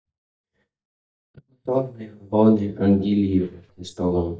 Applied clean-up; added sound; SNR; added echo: neural mask model DeepFilterNet 3.